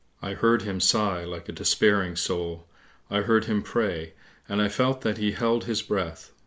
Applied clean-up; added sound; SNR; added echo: none; none; none; none.